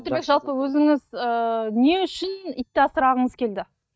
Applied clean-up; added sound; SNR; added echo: neural mask model DeepFilterNet 3.